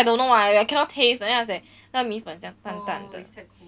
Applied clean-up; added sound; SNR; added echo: none; none; none; none.